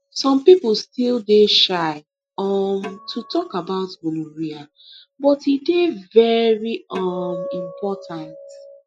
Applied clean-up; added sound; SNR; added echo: classical method Wiener filter.